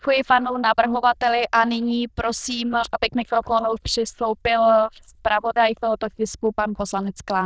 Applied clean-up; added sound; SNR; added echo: neural diffusion model UNIVERSE++.